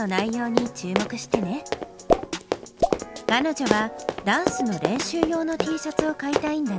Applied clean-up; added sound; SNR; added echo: none; Run; 3 dB; none.